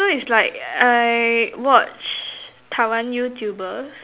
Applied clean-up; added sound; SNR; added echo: none; none; none; none.